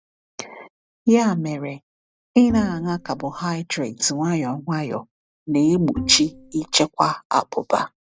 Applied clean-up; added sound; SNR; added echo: none; Bowed string instrument; 12 dB; none.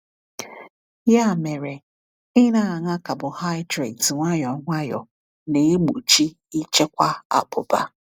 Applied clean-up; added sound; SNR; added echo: none; none; none; none.